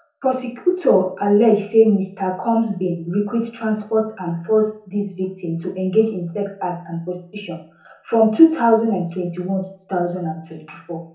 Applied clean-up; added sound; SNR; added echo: none; none; none; reverberation time 0.5 s.